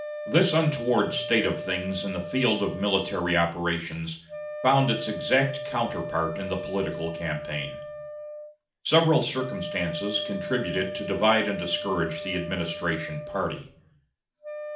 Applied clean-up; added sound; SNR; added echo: none; Wind instrument, woodwind instrument; 9 dB; reverberation time 0.4 s.